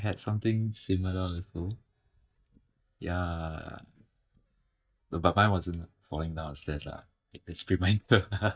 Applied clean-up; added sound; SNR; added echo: neural mask model DeepFilterNet 3.